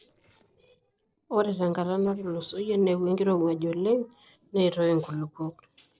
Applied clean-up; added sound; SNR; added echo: neural separator model SepFormer DNS4.